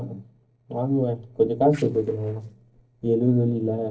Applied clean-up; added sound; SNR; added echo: neural separator model SepFormer DNS4.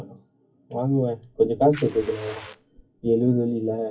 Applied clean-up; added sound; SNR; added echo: classical method WPE with log-MMSE.